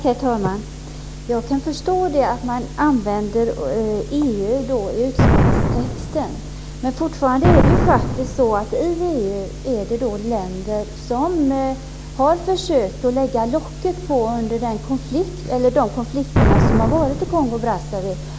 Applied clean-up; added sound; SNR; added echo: none; Explosion; -2 dB; none.